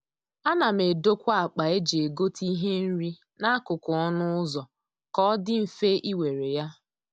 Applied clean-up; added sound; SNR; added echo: none; none; none; none.